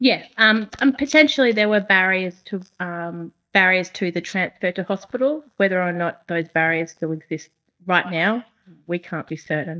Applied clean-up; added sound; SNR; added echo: neural mask model DeepFilterNet 3.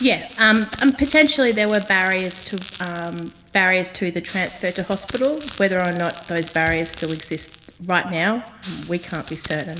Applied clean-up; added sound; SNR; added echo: none; Crackle; 15 dB; reverberation time 1.2 s.